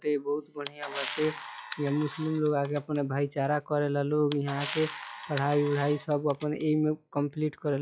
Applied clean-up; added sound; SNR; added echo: classical method log-MMSE.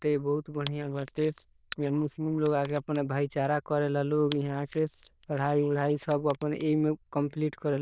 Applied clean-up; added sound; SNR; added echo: neural diffusion model UNIVERSE++.